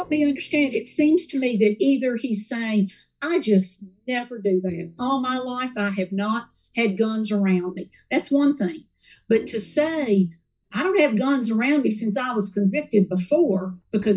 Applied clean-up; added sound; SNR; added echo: neural mask model DeepFilterNet 3.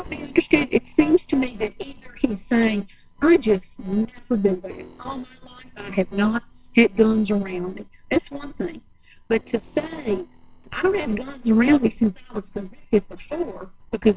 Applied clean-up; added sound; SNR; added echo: neural separator model SepFormer WHAMR!.